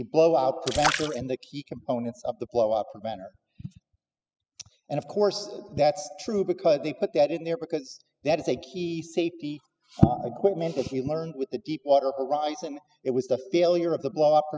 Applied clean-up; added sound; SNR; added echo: classical method spectral subtraction.